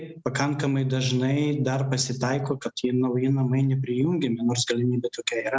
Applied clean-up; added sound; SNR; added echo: none; none; none; none.